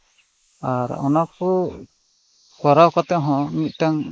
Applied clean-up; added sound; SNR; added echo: neural mask model Resemble Enhance denoiser.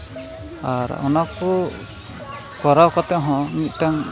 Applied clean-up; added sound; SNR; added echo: none; none; none; none.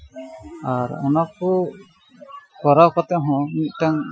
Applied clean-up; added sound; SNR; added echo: classical method Wiener filter.